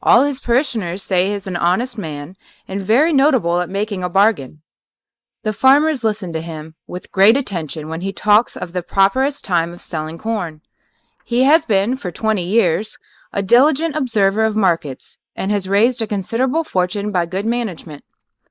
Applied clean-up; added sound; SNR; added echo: neural mask model Resemble Enhance denoiser.